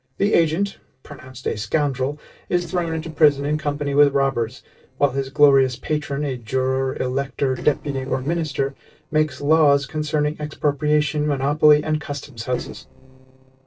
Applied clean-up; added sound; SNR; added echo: neural separator model SepFormer DNS4.